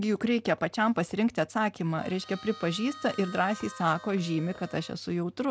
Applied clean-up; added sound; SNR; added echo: none; Harmonica; 17 dB; none.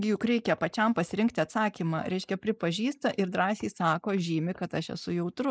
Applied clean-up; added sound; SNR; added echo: neural mask model Resemble Enhance denoiser.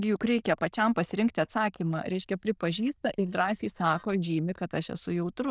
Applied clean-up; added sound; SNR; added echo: neural diffusion model UNIVERSE++.